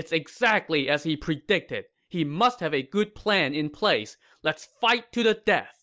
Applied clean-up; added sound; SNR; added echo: none; none; none; none.